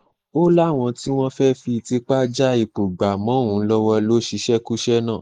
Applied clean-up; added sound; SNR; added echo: neural mask model Resemble Enhance denoiser.